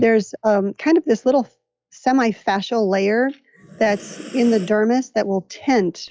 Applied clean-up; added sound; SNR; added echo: classical method log-MMSE.